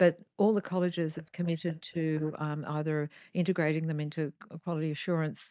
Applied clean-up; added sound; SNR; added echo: neural mask model DeepFilterNet 3.